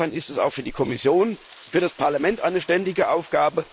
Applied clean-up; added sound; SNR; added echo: neural mask model Resemble Enhance denoiser.